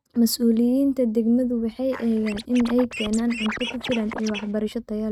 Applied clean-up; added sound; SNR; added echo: neural mask model RNNoise.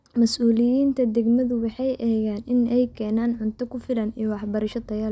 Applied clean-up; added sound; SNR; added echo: none; none; none; none.